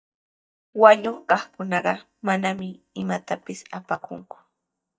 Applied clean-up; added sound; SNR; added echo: neural mask model DeepFilterNet 3.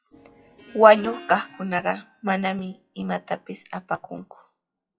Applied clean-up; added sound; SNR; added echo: classical method WPE with log-MMSE.